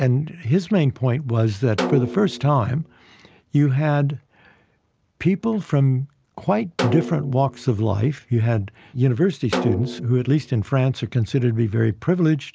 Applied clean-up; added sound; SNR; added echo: none; Snare drum; 10 dB; none.